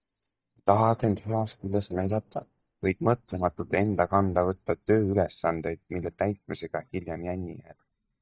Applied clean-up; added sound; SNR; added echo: neural mask model DeepFilterNet 3.